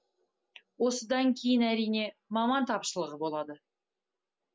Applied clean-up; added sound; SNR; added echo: none; none; none; none.